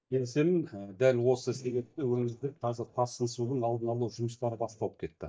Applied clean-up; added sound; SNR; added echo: neural mask model DeepFilterNet 3.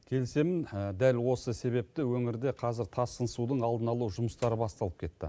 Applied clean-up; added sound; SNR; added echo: none; none; none; none.